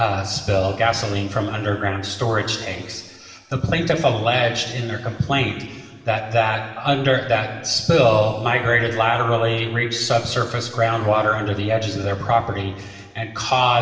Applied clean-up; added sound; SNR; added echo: none; none; none; reverberation time 2.0 s.